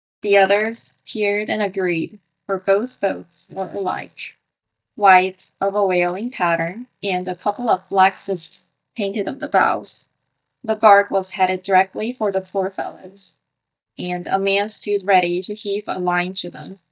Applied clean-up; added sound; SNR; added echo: neural mask model DeepFilterNet 3.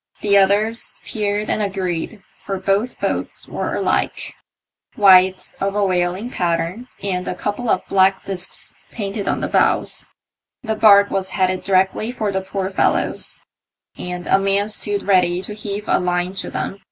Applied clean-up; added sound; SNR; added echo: none; none; none; none.